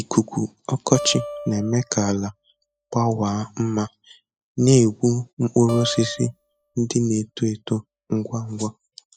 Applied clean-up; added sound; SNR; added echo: classical method spectral subtraction.